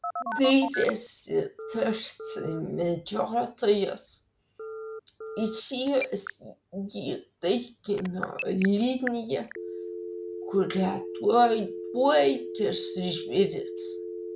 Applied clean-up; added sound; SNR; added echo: none; Telephone; 10 dB; none.